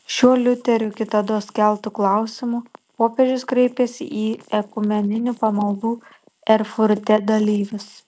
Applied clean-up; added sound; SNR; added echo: none; none; none; none.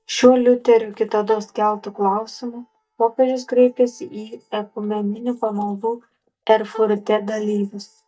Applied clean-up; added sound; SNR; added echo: neural mask model DeepFilterNet 3.